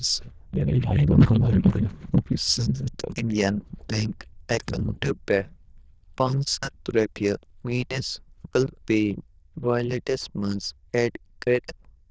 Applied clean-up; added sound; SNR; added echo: neural diffusion model UNIVERSE++.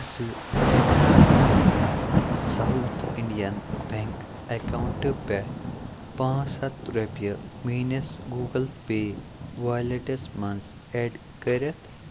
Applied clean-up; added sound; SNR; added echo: none; Thunder / Rain; -4 dB; none.